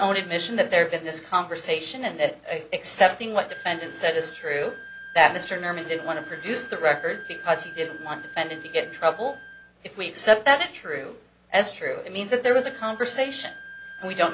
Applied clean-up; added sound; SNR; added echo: none; Wind instrument, woodwind instrument; 17 dB; none.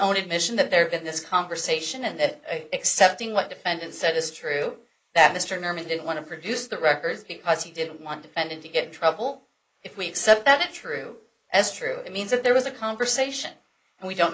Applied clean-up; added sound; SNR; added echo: neural mask model Resemble Enhance denoiser.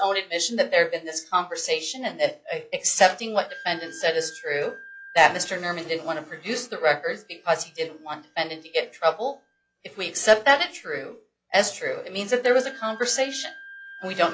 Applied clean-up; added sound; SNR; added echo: classical method log-MMSE.